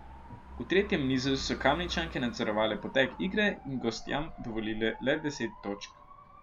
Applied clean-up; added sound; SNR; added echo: none; Motorcycle / Dog; 14 dB; none.